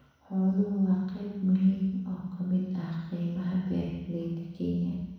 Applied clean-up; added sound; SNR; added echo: none; none; none; reverberation time 1.1 s.